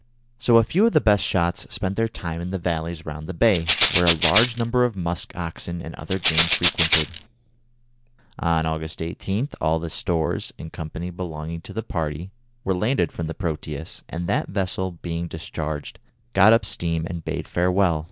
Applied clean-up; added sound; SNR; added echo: none; Rattle (instrument); -4 dB; none.